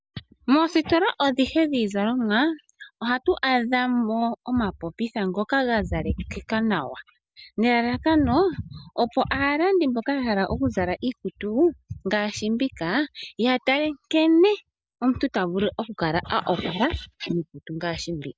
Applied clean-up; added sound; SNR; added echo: none; none; none; none.